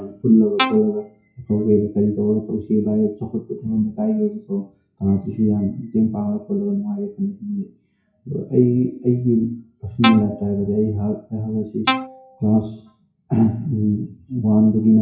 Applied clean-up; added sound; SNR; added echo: classical method WPE with log-MMSE.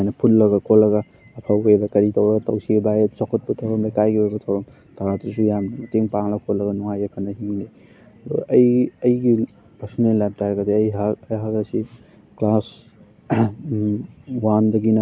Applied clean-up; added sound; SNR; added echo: none; none; none; none.